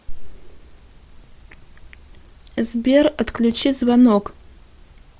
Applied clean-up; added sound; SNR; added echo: none; none; none; none.